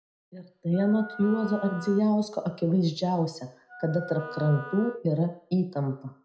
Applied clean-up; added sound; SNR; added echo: none; Wind instrument, woodwind instrument; 15 dB; reverberation time 0.5 s.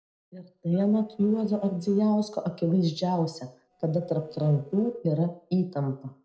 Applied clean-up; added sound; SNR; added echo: neural separator model SepFormer DNS4.